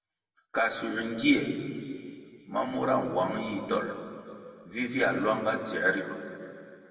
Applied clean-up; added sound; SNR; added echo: none; none; none; reverberation time 2.1 s.